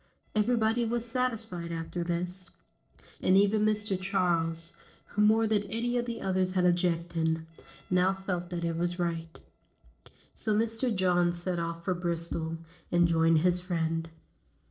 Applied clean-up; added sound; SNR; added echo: neural separator model SepFormer DNS4.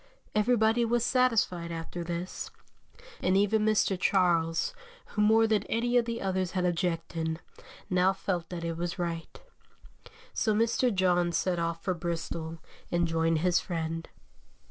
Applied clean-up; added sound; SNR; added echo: none; none; none; none.